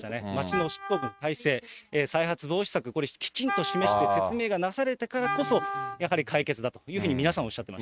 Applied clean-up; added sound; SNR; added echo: neural mask model RNNoise.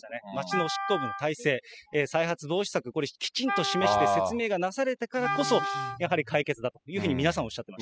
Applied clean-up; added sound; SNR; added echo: classical method spectral subtraction.